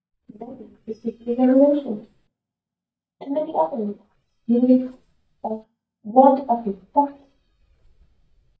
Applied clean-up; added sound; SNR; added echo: neural mask model DeepFilterNet 3.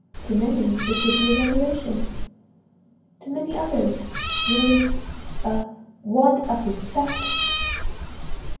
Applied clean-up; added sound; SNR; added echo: none; Meow; 0 dB; reverberation time 0.9 s.